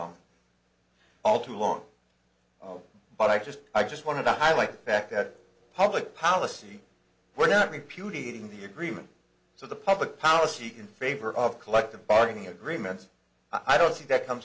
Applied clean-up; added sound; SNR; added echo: none; none; none; none.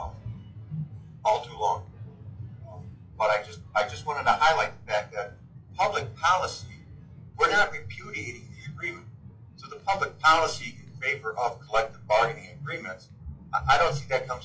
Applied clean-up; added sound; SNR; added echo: classical method WPE with log-MMSE.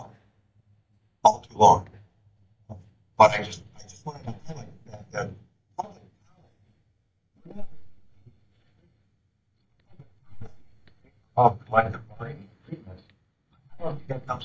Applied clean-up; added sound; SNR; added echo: neural mask model DeepFilterNet 3.